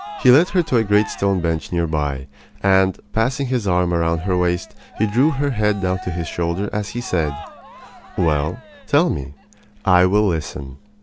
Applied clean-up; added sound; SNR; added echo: none; Cheering; 19 dB; none.